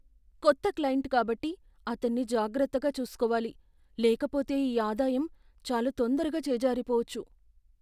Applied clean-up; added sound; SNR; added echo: none; none; none; none.